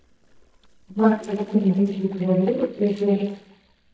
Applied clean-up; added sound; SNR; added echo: neural mask model DeepFilterNet 3.